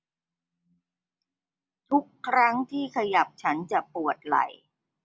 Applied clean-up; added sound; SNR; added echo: none; none; none; none.